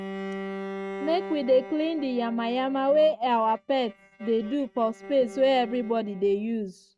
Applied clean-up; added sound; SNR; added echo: neural mask model RNNoise.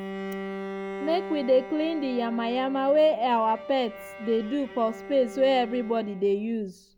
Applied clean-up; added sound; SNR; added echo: none; Bowed string instrument; 12 dB; none.